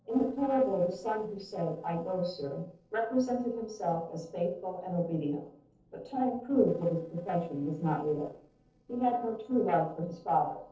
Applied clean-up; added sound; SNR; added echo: neural separator model SepFormer DNS4.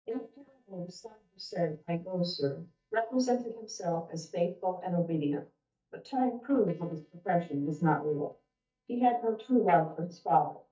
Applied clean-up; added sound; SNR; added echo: neural mask model DeepFilterNet 3.